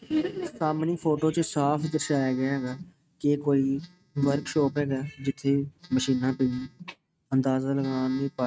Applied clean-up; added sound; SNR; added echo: neural mask model RNNoise.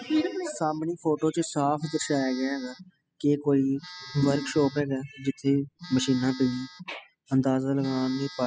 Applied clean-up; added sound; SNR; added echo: classical method spectral subtraction.